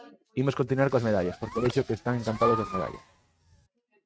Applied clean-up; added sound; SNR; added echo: neural mask model RNNoise.